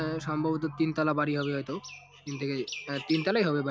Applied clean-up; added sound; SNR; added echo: none; Bowed string instrument; 19 dB; none.